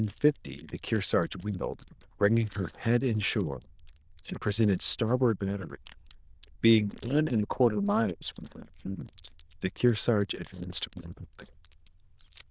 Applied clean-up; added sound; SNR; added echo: neural diffusion model UNIVERSE++.